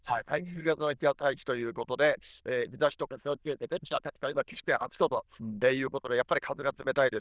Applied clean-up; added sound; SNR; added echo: neural diffusion model UNIVERSE++.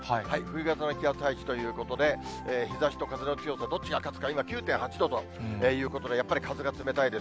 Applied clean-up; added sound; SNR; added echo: none; none; none; none.